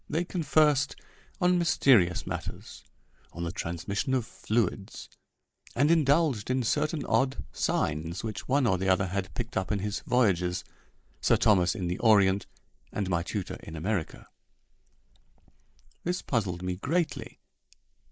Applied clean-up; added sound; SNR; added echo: neural mask model Resemble Enhance denoiser.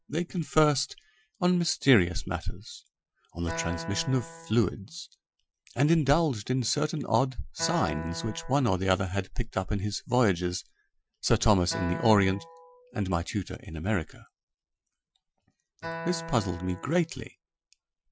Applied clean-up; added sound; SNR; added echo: classical method Wiener filter.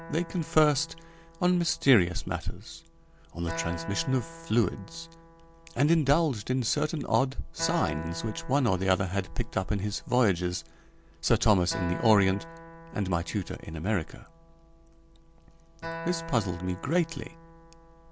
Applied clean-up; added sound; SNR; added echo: none; Acoustic guitar; 15 dB; none.